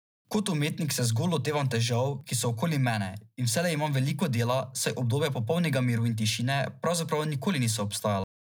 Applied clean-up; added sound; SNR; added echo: none; none; none; none.